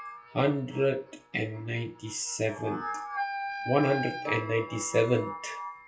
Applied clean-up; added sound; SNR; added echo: classical method WPE with log-MMSE.